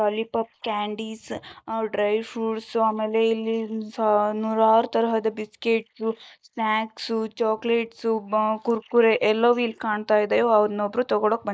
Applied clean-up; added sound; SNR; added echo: neural mask model Resemble Enhance denoiser.